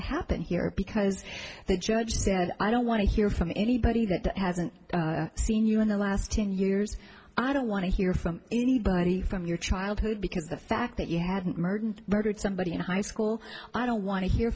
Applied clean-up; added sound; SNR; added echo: none; none; none; none.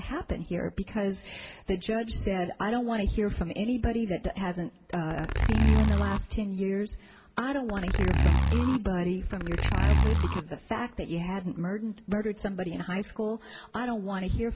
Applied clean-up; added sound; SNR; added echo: none; Zipper (clothing); -4 dB; none.